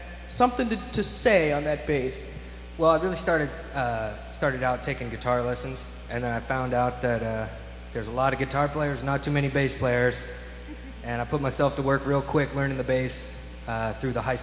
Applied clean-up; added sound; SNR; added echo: none; none; none; none.